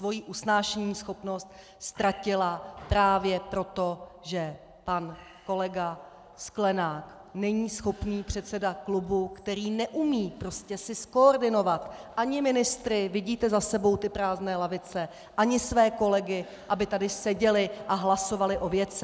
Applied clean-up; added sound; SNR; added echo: none; none; none; none.